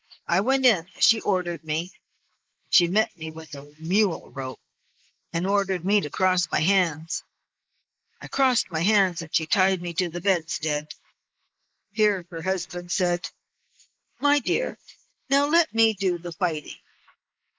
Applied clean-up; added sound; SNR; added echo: neural mask model Resemble Enhance denoiser.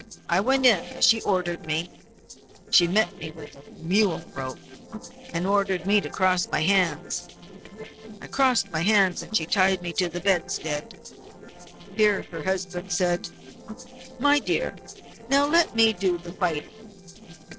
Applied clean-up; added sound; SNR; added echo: neural separator model SepFormer DNS4.